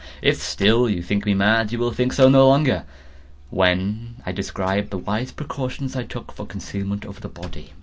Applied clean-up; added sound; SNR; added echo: none; Slam; 16 dB; none.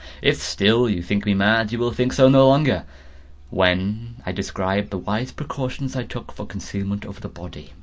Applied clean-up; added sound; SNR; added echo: none; none; none; none.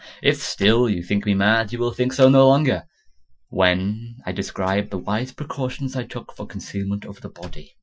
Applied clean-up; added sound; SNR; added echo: classical method Wiener filter.